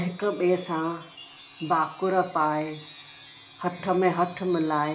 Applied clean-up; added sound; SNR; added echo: none; Wind chime; 9 dB; reverberation time 0.4 s.